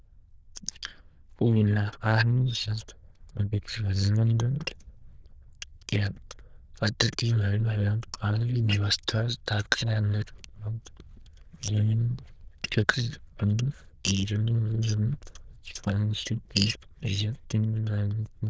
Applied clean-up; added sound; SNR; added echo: neural diffusion model UNIVERSE++.